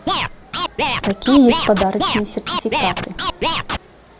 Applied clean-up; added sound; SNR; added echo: none; Scratching (performance technique); 2 dB; none.